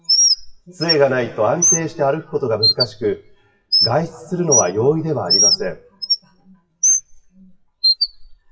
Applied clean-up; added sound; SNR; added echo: classical method WPE with log-MMSE.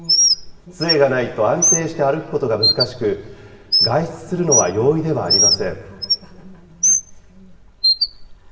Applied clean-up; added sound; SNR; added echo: none; Bird; -1 dB; reverberation time 1.8 s.